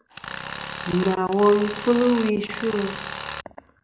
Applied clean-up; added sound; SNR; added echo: none; Tools; 10 dB; none.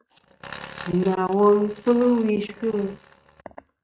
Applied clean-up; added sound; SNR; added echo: neural mask model RNNoise.